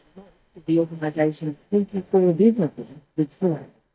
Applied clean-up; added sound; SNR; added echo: neural mask model DeepFilterNet 3.